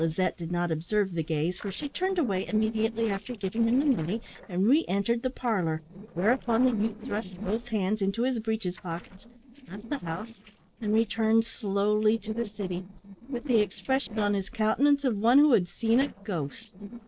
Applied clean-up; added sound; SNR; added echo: neural separator model SepFormer DNS4.